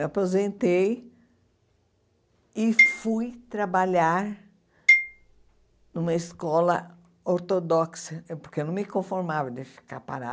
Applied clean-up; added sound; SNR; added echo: none; Marimba, xylophone; -1 dB; none.